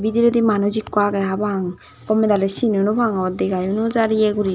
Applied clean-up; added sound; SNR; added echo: none; none; none; none.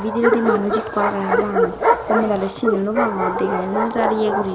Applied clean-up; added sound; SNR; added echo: none; Bark; -1 dB; none.